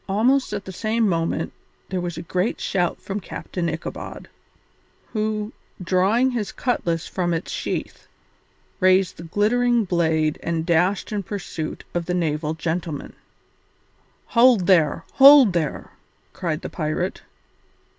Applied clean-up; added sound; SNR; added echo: none; none; none; none.